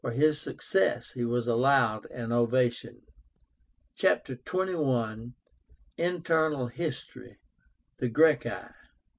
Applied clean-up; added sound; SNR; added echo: none; none; none; none.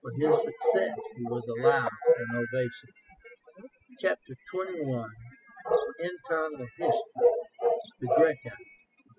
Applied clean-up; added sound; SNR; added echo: classical method spectral subtraction.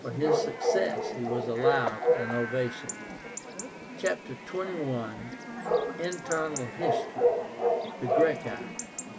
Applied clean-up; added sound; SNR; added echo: none; Bark / Chatter / Chirp, tweet / Livestock, farm animals, working animals; -2 dB; none.